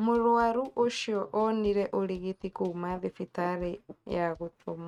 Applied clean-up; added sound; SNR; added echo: neural mask model RNNoise.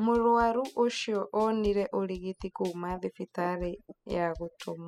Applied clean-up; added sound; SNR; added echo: classical method spectral subtraction.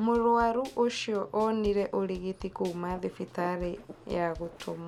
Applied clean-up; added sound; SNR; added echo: none; Drum / Drum kit; 20 dB; none.